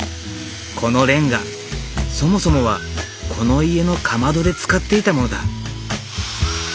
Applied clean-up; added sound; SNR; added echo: none; none; none; none.